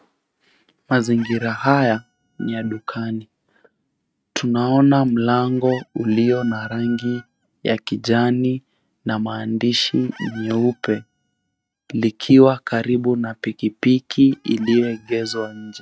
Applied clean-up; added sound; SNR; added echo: neural mask model RNNoise.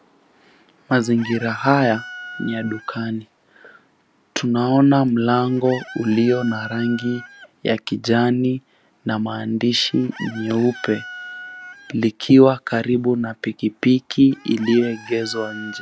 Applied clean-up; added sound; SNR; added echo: none; Chicken, rooster; 19 dB; none.